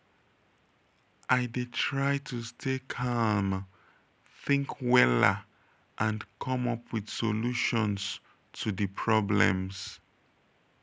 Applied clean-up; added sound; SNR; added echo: none; none; none; none.